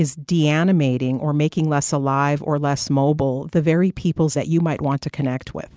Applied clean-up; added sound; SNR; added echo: none; none; none; none.